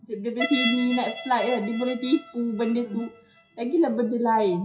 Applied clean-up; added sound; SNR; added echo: classical method WPE with log-MMSE.